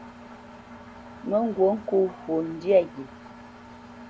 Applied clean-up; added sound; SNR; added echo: none; Engine; 17 dB; none.